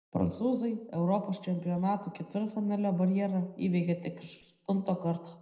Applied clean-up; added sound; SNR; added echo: neural separator model SepFormer DNS4.